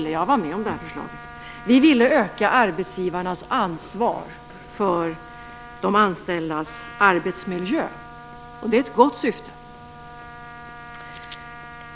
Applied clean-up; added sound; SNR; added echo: none; Trumpet; 18 dB; none.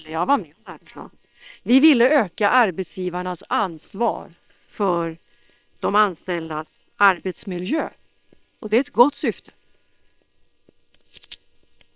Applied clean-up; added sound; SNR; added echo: neural separator model SepFormer WHAM!.